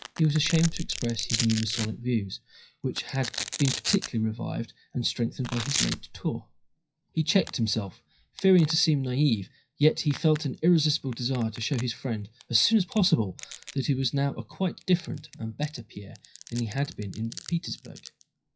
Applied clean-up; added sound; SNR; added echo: classical method WPE with log-MMSE.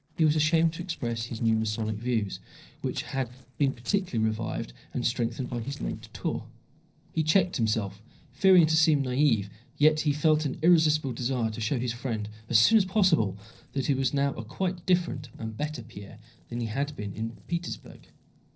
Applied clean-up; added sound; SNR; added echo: neural separator model SepFormer DNS4.